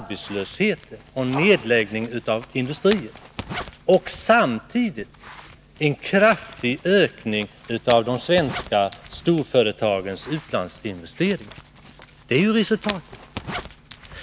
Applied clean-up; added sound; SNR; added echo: none; Zipper (clothing); 17 dB; none.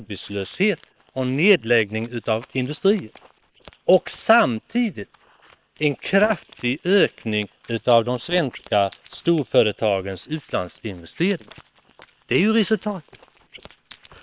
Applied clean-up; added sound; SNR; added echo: neural separator model SepFormer WHAM!.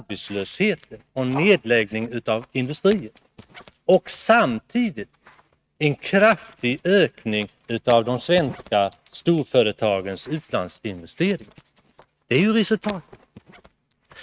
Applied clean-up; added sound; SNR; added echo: neural mask model RNNoise.